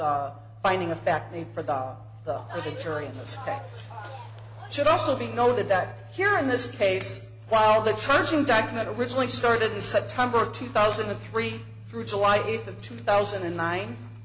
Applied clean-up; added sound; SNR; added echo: none; Bus; 16 dB; none.